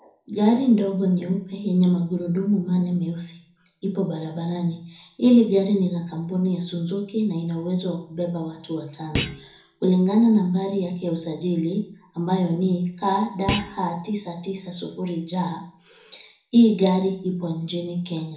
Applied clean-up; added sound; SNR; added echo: none; Thump, thud; 10 dB; reverberation time 0.6 s.